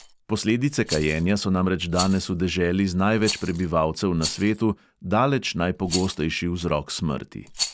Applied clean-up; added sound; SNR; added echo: none; Rattle; 13 dB; none.